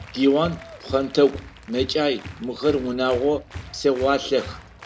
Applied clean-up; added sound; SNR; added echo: none; Applause; 16 dB; none.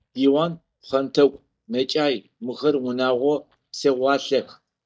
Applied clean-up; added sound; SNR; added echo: neural mask model DeepFilterNet 3.